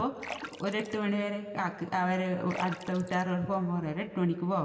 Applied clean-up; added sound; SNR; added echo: none; Splash, splatter; 16 dB; reverberation time 2.2 s.